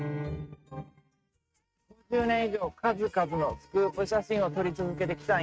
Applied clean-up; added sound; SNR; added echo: neural mask model RNNoise.